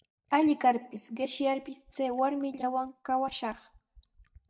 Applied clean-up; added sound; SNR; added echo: neural mask model DeepFilterNet 3.